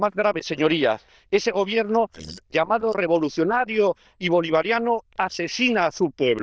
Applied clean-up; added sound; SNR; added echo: neural diffusion model UNIVERSE++.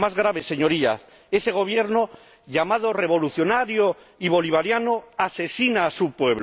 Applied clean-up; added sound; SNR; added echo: none; none; none; none.